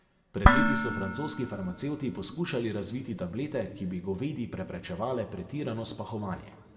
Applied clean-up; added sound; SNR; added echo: none; Dishes, pots, and pans; -4 dB; reverberation time 1.6 s.